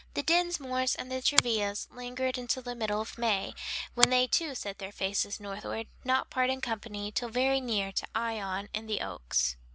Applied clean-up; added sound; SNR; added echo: none; Finger snapping; 3 dB; none.